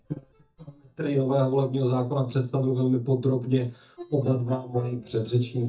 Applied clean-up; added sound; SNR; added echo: neural mask model DeepFilterNet 3.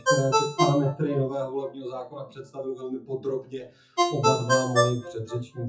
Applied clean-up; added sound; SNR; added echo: classical method WPE with log-MMSE.